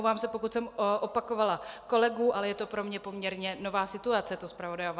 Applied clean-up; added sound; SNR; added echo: none; none; none; none.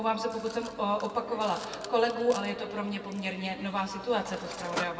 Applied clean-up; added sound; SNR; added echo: none; Mechanisms; 12 dB; reverberation time 2.1 s.